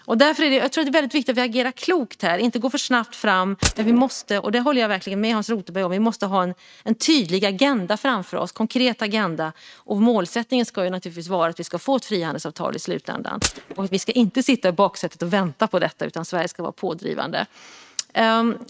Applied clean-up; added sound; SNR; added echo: neural mask model RNNoise.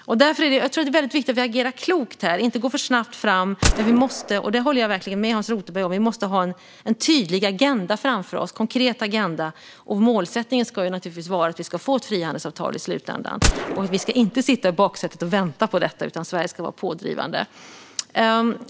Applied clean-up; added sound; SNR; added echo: none; Gunshot, gunfire; 5 dB; none.